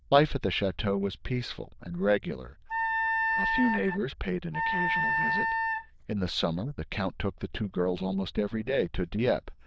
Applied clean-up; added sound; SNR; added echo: neural diffusion model UNIVERSE++.